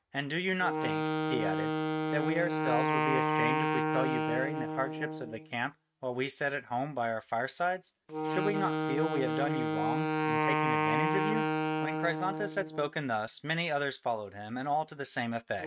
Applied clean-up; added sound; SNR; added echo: neural mask model RNNoise.